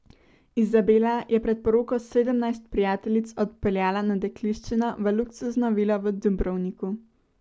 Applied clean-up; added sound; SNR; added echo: none; none; none; none.